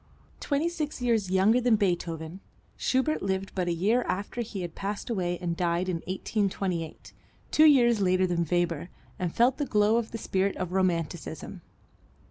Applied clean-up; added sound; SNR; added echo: none; none; none; none.